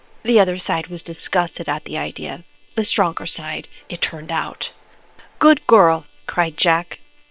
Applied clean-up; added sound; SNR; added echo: neural separator model SepFormer WHAM!.